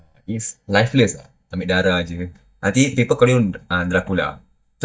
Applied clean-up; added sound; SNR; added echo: neural mask model DeepFilterNet 3.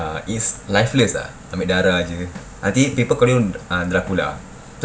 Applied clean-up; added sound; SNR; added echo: none; none; none; none.